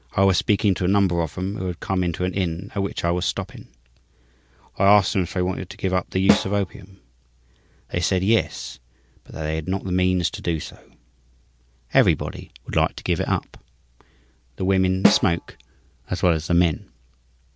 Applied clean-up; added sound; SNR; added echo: none; Snare drum; 2 dB; none.